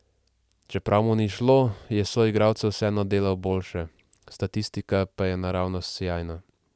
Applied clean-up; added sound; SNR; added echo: none; none; none; none.